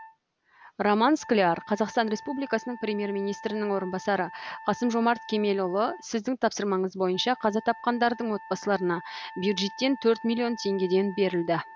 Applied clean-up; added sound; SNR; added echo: none; Wind instrument, woodwind instrument; 18 dB; none.